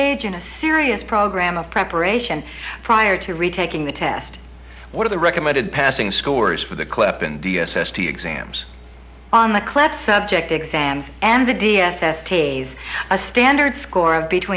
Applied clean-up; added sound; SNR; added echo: none; none; none; none.